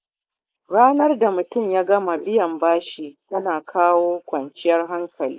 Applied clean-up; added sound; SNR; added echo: neural mask model Resemble Enhance denoiser.